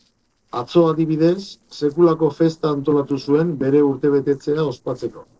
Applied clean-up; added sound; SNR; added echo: neural separator model SepFormer DNS4.